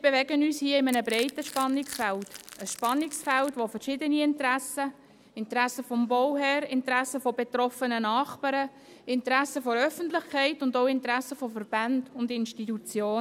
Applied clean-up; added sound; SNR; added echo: none; Crushing; 17 dB; none.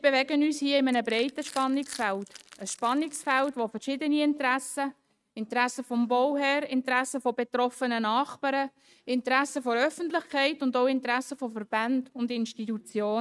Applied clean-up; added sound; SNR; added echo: neural mask model RNNoise.